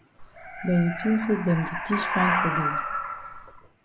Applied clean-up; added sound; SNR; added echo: none; Animal; 2 dB; none.